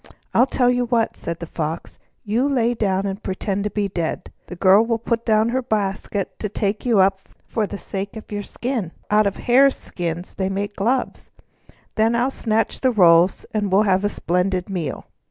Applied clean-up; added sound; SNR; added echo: none; none; none; none.